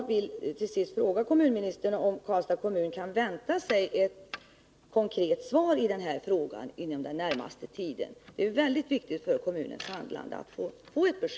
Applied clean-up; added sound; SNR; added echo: none; none; none; none.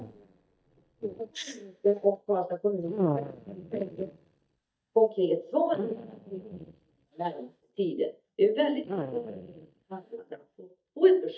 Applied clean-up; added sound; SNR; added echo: neural mask model DeepFilterNet 3.